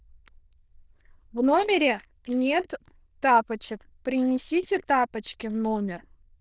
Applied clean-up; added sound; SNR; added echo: neural diffusion model UNIVERSE++.